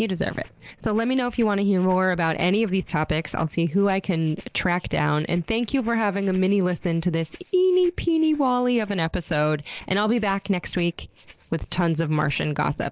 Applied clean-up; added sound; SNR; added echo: neural separator model SepFormer DNS4.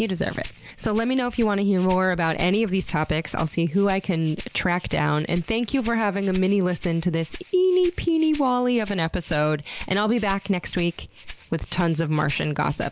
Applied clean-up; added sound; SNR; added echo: none; Rattle (instrument); 18 dB; none.